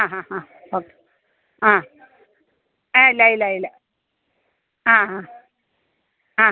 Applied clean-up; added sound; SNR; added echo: none; none; none; none.